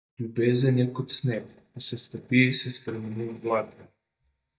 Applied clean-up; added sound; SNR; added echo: neural mask model DeepFilterNet 3.